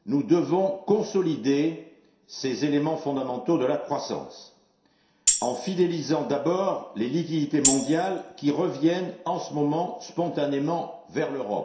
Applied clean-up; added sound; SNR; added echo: none; Tambourine; 1 dB; reverberation time 0.7 s.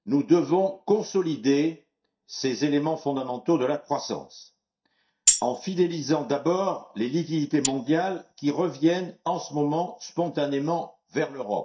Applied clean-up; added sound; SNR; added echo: neural mask model DeepFilterNet 3.